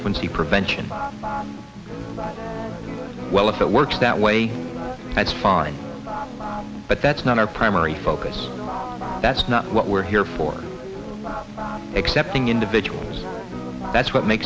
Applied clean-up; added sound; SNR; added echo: none; none; none; none.